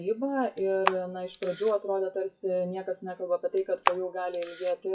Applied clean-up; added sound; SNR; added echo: classical method WPE with log-MMSE.